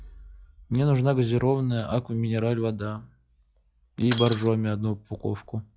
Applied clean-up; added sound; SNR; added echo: classical method log-MMSE.